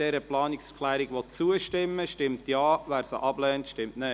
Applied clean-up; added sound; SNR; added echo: none; none; none; none.